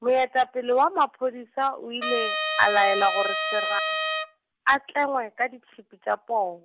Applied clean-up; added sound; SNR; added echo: none; Trumpet; 2 dB; none.